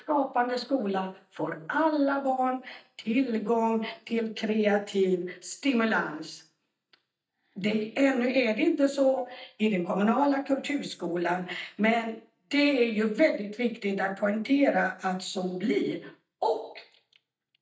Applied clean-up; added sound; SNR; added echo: neural mask model DeepFilterNet 3.